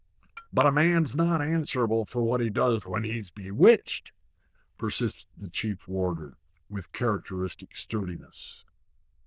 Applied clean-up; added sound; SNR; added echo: neural diffusion model UNIVERSE++.